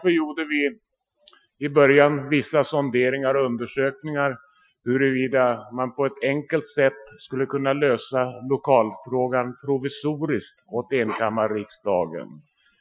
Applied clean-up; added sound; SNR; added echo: classical method Wiener filter.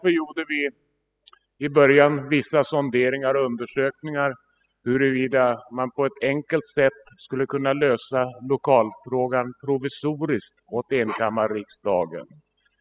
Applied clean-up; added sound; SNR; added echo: classical method spectral subtraction.